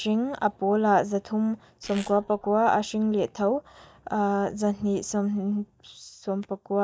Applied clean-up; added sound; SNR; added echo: neural mask model DeepFilterNet 3.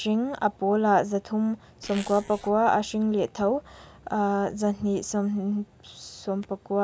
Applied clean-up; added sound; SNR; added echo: none; Zipper (clothing); 17 dB; none.